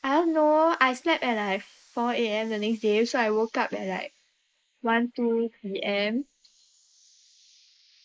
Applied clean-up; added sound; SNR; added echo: neural mask model Resemble Enhance denoiser.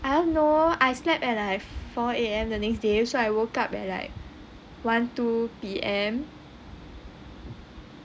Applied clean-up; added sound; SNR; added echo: none; none; none; none.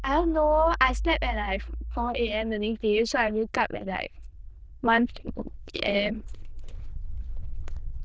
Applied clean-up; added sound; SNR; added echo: neural diffusion model UNIVERSE++.